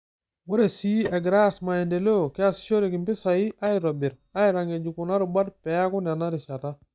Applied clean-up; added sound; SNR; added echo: neural mask model DeepFilterNet 3.